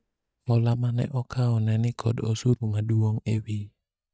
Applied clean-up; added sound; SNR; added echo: neural mask model DeepFilterNet 3.